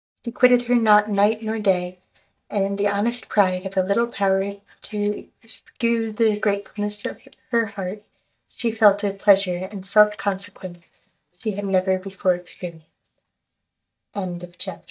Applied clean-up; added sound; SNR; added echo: neural mask model DeepFilterNet 3.